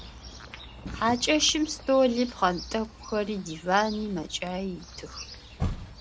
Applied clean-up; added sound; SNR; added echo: none; Chirp, tweet; 11 dB; none.